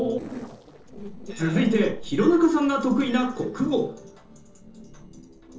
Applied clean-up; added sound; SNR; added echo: neural separator model SepFormer DNS4.